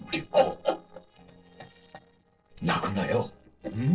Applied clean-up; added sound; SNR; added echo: neural separator model SepFormer DNS4.